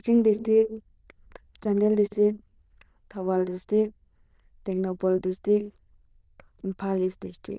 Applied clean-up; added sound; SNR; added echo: neural diffusion model UNIVERSE++.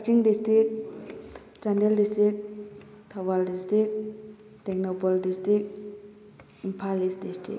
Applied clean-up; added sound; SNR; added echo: none; none; none; none.